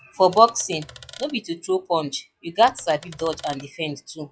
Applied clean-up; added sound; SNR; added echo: classical method log-MMSE.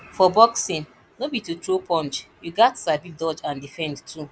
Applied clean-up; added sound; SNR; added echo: none; none; none; none.